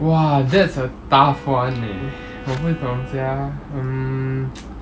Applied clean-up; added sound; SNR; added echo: none; Wind instrument, woodwind instrument + Fireworks; 19 dB; none.